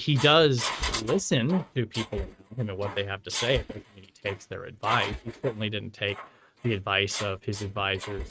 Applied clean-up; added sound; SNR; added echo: neural mask model RNNoise.